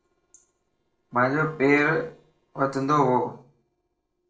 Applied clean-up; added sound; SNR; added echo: neural separator model SepFormer DNS4.